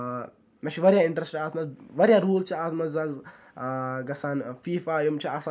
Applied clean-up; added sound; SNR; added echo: none; none; none; none.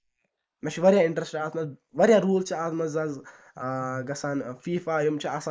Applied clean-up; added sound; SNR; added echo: neural mask model Resemble Enhance denoiser.